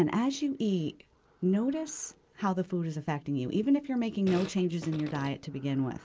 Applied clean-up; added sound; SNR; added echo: none; Fart; 14 dB; none.